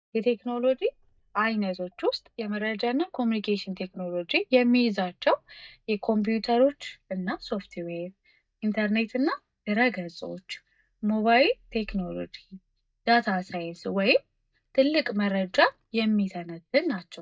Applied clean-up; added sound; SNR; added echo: neural mask model DeepFilterNet 3.